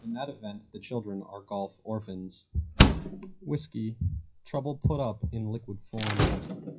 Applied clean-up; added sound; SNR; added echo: classical method WPE with log-MMSE.